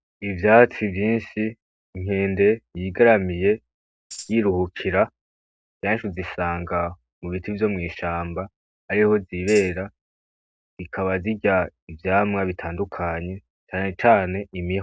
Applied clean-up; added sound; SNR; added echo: none; Tambourine; 17 dB; none.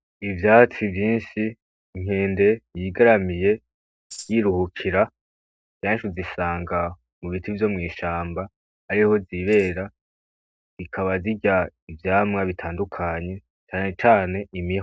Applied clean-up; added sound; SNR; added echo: neural separator model SepFormer DNS4.